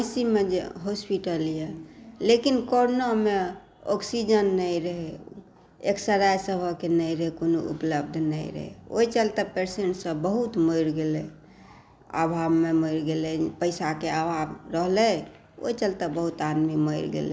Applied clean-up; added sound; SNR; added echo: none; none; none; none.